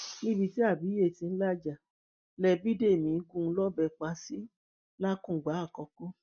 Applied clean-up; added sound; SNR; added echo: none; none; none; none.